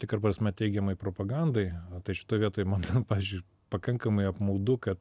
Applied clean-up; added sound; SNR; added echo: none; none; none; none.